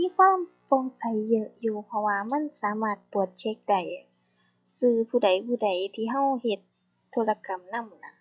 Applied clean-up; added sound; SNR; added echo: classical method log-MMSE.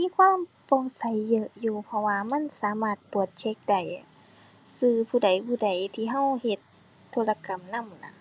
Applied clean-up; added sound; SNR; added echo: none; none; none; none.